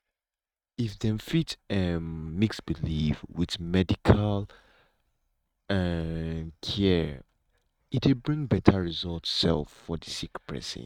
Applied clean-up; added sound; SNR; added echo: neural mask model RNNoise.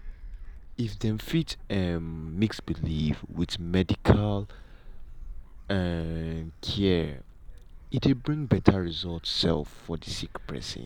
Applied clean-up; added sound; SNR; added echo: none; Gull, seagull; 14 dB; none.